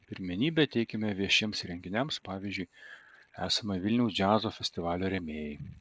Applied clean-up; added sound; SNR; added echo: neural separator model SepFormer DNS4.